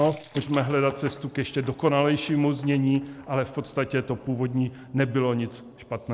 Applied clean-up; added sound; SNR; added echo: neural mask model Resemble Enhance denoiser.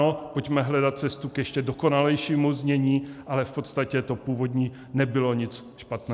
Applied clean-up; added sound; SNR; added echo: none; none; none; none.